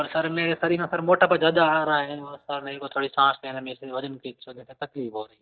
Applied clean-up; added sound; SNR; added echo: neural mask model DeepFilterNet 3.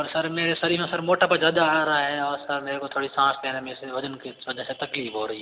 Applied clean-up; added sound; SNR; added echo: none; none; none; none.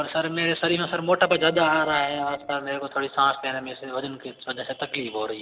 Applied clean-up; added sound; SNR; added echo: neural separator model SepFormer DNS4.